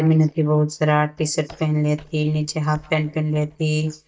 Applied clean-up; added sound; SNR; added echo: neural mask model DeepFilterNet 3.